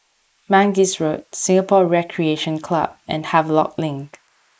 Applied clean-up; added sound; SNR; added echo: neural mask model Resemble Enhance denoiser.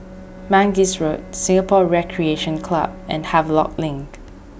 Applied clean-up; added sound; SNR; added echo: none; Bowed string instrument; 18 dB; none.